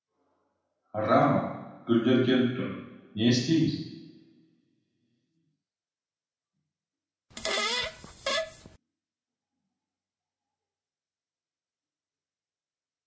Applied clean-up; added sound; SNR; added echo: none; Fart; 1 dB; reverberation time 0.9 s.